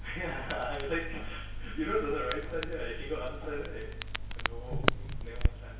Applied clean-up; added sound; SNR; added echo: none; Crackle; -2 dB; reverberation time 0.6 s.